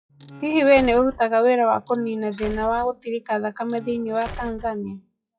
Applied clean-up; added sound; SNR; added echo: classical method WPE with log-MMSE.